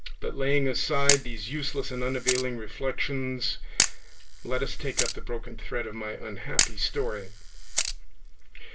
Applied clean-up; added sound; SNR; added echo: none; Camera; 6 dB; reverberation time 0.2 s.